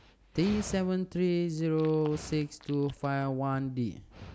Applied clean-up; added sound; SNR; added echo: none; Dog; 18 dB; none.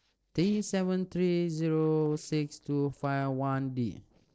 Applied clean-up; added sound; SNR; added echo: neural separator model SepFormer DNS4.